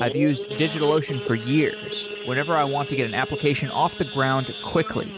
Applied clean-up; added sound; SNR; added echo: none; Idling / Sawing / Accelerating, revving, vroom; 9 dB; none.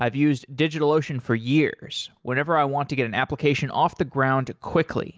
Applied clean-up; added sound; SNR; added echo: none; none; none; none.